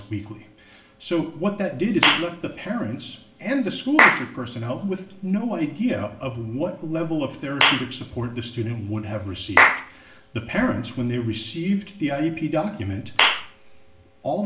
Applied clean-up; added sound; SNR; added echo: none; Clapping / Chirp, tweet; 0 dB; reverberation time 0.5 s.